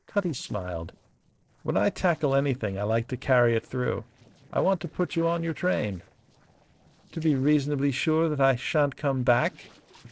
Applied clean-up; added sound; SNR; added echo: neural separator model SepFormer DNS4.